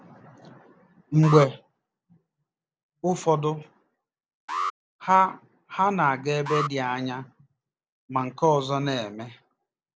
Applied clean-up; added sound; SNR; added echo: none; Alarm; 10 dB; none.